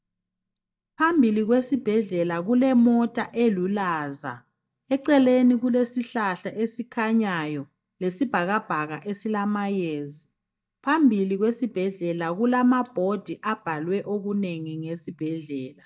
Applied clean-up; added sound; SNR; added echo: neural mask model DeepFilterNet 3.